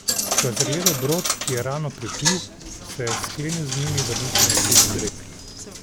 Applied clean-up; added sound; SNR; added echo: none; Coin (dropping); -5 dB; none.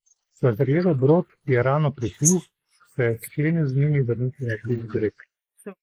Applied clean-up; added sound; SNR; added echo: neural mask model Resemble Enhance denoiser.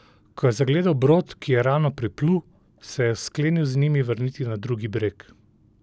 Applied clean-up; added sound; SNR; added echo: none; none; none; none.